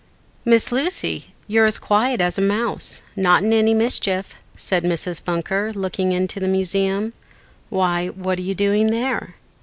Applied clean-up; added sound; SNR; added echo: none; none; none; none.